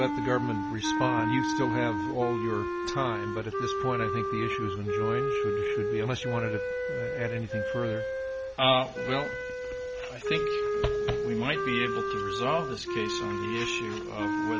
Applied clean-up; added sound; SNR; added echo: none; Wind instrument, woodwind instrument; -1 dB; none.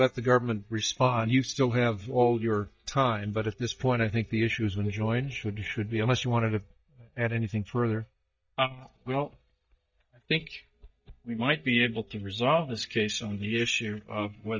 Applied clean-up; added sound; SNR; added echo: neural mask model DeepFilterNet 3.